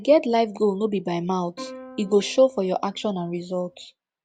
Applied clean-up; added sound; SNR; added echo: none; Plucked string instrument; 20 dB; none.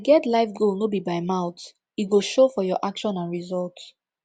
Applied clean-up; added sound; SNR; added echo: none; none; none; none.